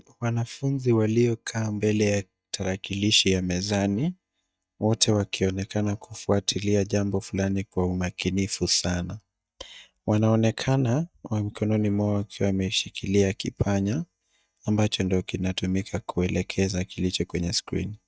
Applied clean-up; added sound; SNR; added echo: neural mask model DeepFilterNet 3.